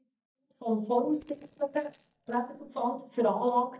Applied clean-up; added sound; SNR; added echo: neural mask model DeepFilterNet 3.